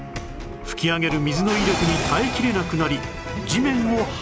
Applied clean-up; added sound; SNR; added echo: none; none; none; none.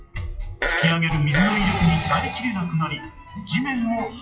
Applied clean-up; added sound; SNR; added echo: classical method WPE with log-MMSE.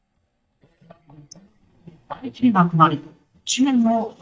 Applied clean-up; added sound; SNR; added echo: neural mask model DeepFilterNet 3.